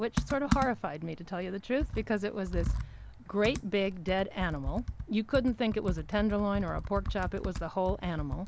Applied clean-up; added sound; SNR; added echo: none; Computer keyboard; 5 dB; none.